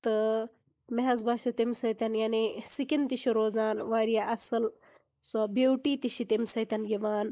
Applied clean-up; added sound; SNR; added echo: neural mask model Resemble Enhance denoiser.